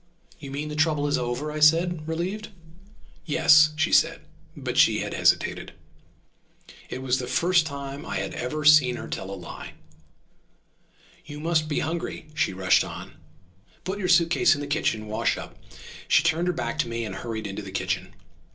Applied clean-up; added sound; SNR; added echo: none; none; none; reverberation time 0.2 s.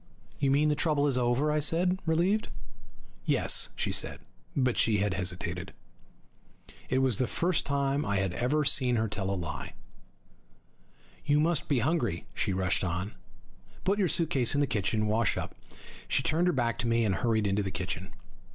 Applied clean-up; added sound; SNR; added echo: none; none; none; none.